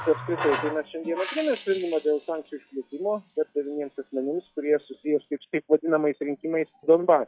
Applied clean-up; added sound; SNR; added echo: classical method log-MMSE.